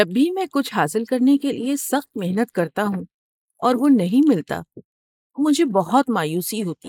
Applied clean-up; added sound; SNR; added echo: neural mask model Resemble Enhance denoiser.